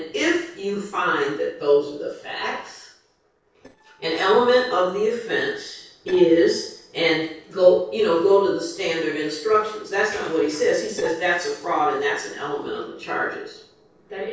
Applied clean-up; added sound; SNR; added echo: neural separator model SepFormer DNS4.